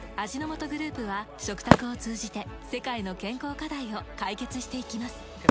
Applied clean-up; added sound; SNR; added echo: none; Wood; -2 dB; none.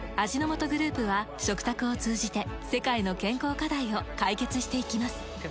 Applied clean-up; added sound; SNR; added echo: none; none; none; none.